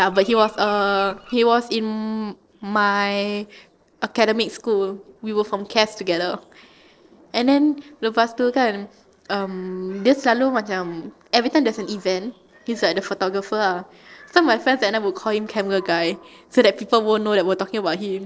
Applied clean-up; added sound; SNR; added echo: neural separator model SepFormer DNS4.